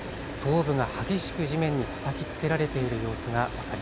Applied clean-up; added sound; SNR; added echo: none; Train; 7 dB; none.